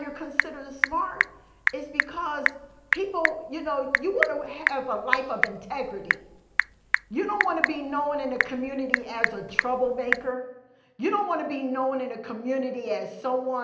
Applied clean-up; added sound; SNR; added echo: none; Telephone / Typing; 1 dB; reverberation time 0.8 s.